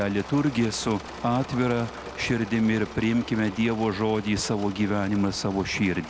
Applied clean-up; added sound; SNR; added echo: none; Engine / Mechanisms; 15 dB; none.